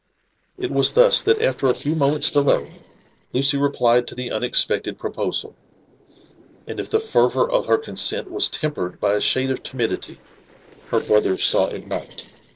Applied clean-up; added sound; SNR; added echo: neural separator model SepFormer DNS4.